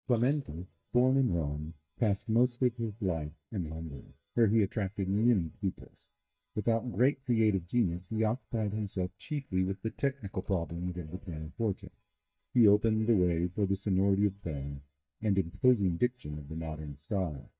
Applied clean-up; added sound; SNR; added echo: neural mask model DeepFilterNet 3.